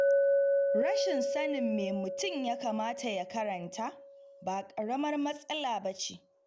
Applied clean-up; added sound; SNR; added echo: none; Chink, clink; -2 dB; none.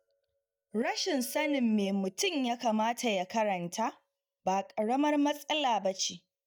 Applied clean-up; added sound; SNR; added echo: neural mask model DeepFilterNet 3.